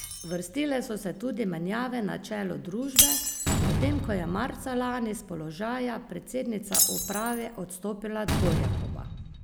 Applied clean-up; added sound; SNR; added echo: none; Slam + Shatter; -1 dB; none.